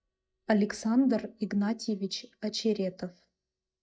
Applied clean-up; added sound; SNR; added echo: neural mask model DeepFilterNet 3.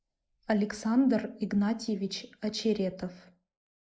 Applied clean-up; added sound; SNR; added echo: neural mask model Resemble Enhance denoiser.